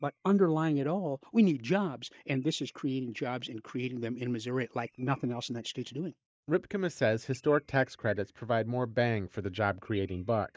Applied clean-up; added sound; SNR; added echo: neural mask model DeepFilterNet 3.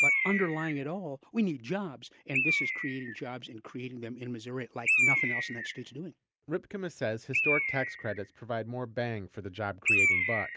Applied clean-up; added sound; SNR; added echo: none; Bird; -3 dB; none.